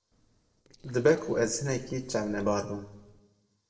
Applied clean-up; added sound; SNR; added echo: neural separator model SepFormer DNS4.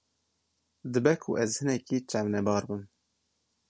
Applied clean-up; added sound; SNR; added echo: none; none; none; none.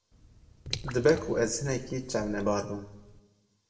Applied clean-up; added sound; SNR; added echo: none; Drip / Water; 12 dB; reverberation time 0.7 s.